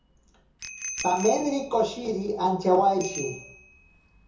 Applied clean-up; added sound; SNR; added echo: none; Bicycle bell; 14 dB; reverberation time 0.6 s.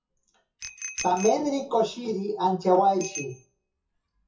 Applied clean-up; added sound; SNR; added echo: classical method WPE with log-MMSE.